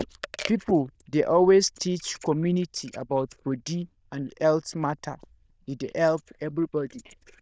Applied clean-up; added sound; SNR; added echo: neural diffusion model UNIVERSE++.